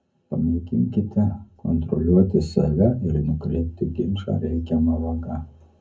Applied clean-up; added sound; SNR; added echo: none; none; none; reverberation time 0.3 s.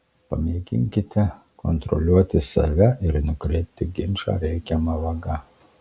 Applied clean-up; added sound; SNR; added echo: none; none; none; none.